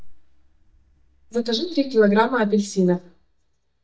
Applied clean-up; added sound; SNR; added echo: neural mask model DeepFilterNet 3.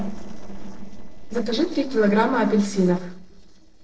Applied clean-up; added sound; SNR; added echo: neural separator model SepFormer DNS4.